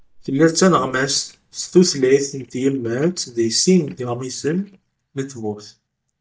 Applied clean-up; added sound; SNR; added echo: neural mask model DeepFilterNet 3.